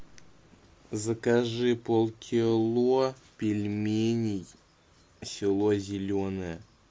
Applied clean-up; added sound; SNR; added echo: none; none; none; none.